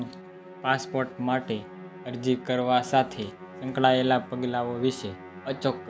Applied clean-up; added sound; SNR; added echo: none; Musical instrument; 15 dB; none.